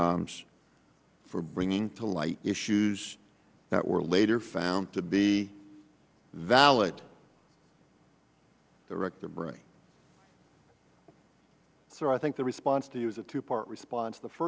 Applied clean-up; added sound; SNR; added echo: none; none; none; none.